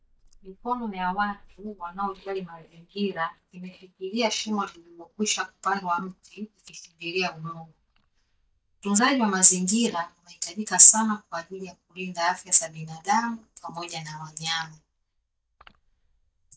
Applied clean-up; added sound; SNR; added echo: neural mask model DeepFilterNet 3.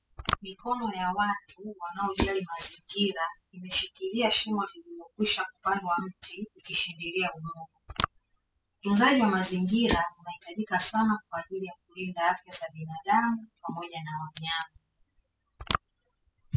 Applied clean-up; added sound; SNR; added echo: classical method spectral subtraction.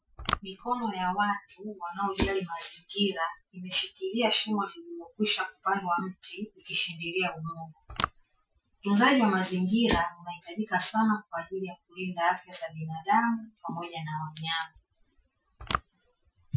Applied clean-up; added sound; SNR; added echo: classical method Wiener filter.